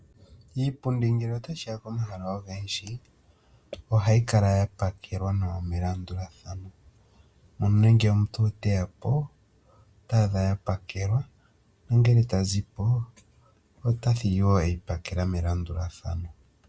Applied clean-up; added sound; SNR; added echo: none; none; none; none.